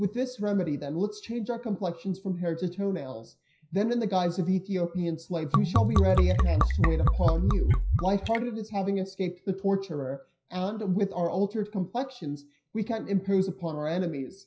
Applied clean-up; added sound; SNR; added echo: classical method WPE with log-MMSE.